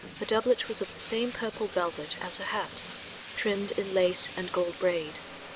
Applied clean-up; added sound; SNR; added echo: none; Bathtub (filling or washing); 10 dB; none.